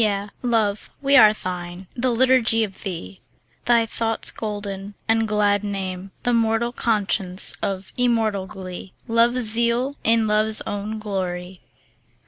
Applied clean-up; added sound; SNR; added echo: none; none; none; none.